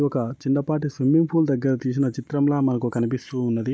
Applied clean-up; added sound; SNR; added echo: none; none; none; none.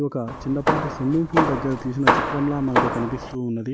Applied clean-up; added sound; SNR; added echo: none; Hammer; -1 dB; none.